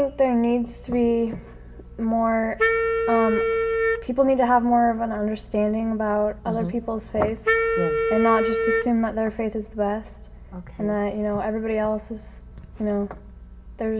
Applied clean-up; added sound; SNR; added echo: none; Wind instrument, woodwind instrument; 0 dB; reverberation time 1.0 s.